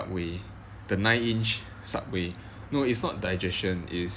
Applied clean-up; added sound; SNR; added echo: none; none; none; none.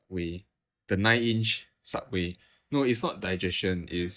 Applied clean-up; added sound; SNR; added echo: neural mask model DeepFilterNet 3.